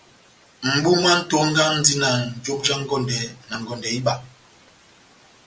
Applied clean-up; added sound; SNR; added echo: none; none; none; none.